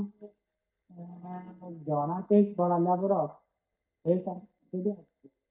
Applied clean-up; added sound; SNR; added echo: neural mask model DeepFilterNet 3.